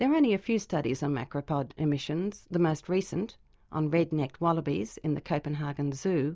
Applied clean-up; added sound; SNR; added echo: none; none; none; none.